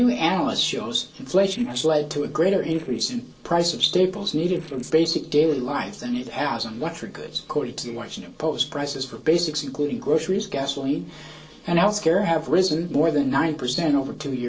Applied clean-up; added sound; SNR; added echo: neural separator model SepFormer DNS4.